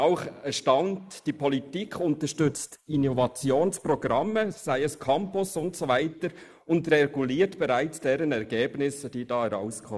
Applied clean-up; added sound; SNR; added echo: neural mask model Resemble Enhance denoiser.